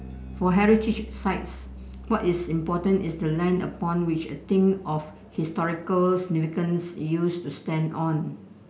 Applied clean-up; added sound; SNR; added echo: none; Bass guitar; 18 dB; none.